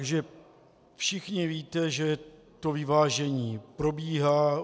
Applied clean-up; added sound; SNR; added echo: none; none; none; none.